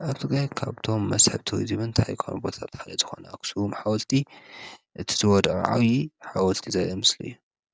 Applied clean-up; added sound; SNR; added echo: none; none; none; none.